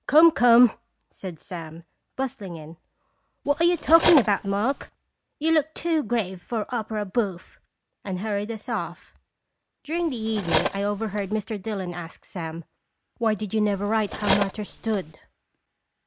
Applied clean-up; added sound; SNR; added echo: none; Cutlery, silverware; 5 dB; none.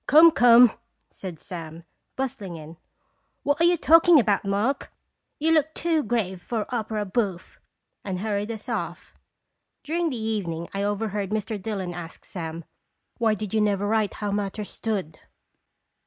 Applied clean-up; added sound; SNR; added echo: none; none; none; none.